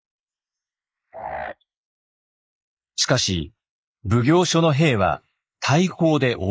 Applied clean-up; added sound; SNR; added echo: neural mask model Resemble Enhance denoiser.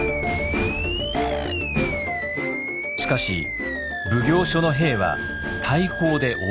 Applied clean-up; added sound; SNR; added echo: none; Animal; 5 dB; none.